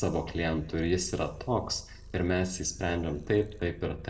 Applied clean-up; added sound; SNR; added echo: none; Purr; 15 dB; reverberation time 0.9 s.